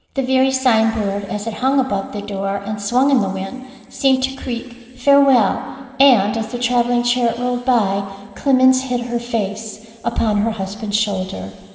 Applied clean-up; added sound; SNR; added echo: none; none; none; reverberation time 2.9 s.